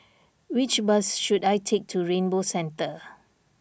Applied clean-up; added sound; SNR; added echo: none; none; none; none.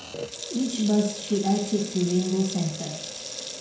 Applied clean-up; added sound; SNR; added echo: none; Sink (filling or washing) / Water tap, faucet; 10 dB; reverberation time 0.6 s.